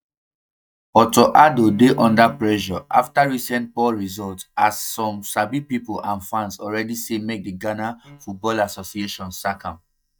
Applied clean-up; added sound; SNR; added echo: neural mask model DeepFilterNet 3.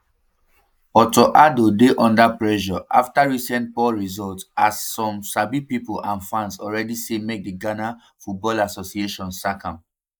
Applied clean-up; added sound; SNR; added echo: neural mask model Resemble Enhance denoiser.